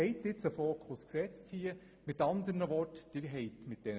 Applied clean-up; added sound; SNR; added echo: none; none; none; none.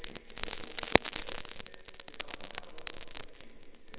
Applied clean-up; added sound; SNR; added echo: neural separator model SepFormer WHAMR!.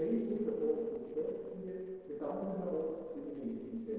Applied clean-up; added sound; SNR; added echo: neural separator model SepFormer DNS4.